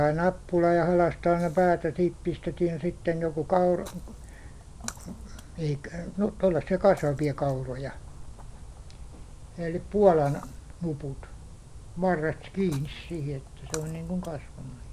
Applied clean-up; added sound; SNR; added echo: none; Splash, splatter; 15 dB; none.